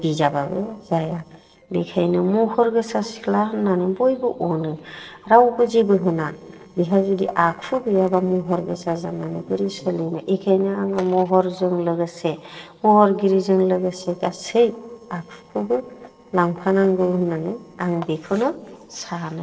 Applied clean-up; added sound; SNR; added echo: neural separator model SepFormer DNS4.